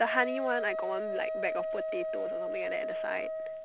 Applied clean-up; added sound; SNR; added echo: none; Wind instrument, woodwind instrument; 0 dB; none.